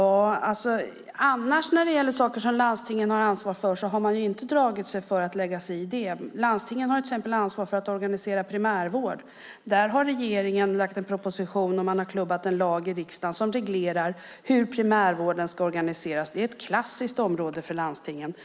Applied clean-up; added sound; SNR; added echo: none; none; none; none.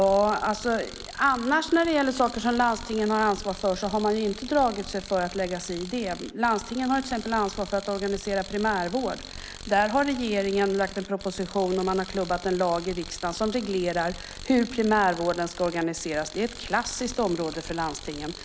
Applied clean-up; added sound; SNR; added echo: none; Tools; 15 dB; none.